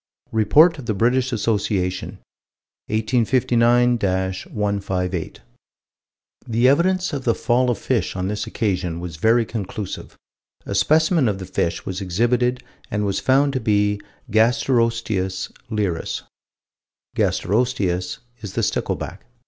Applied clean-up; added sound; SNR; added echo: none; none; none; none.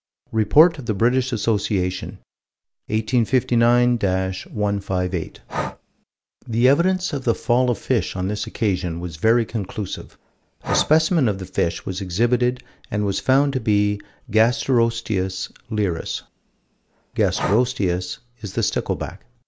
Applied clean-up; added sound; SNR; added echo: none; Breathing; 15 dB; none.